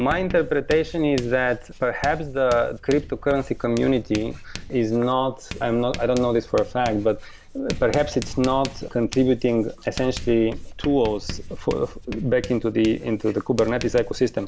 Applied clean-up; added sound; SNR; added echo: none; Writing; 12 dB; none.